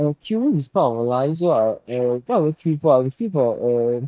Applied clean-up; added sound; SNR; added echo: neural mask model DeepFilterNet 3.